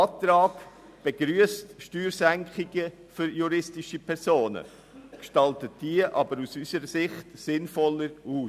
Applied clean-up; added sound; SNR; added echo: none; none; none; none.